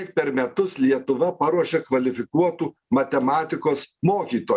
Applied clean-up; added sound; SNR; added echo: none; none; none; none.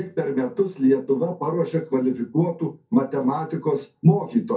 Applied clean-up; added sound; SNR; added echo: none; none; none; reverberation time 0.3 s.